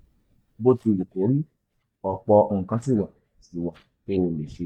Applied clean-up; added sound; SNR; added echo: neural mask model DeepFilterNet 3.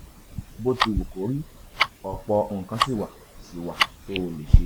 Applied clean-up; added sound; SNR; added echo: none; Tick-tock; -4 dB; none.